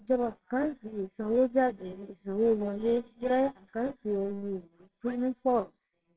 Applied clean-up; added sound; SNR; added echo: neural separator model SepFormer WHAMR!.